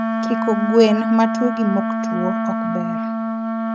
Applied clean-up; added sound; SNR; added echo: neural mask model RNNoise.